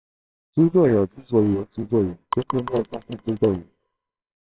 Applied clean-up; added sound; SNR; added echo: neural separator model SepFormer WHAMR!.